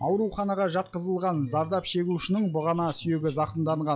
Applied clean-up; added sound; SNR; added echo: classical method log-MMSE.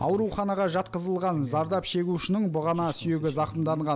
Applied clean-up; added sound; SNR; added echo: none; none; none; none.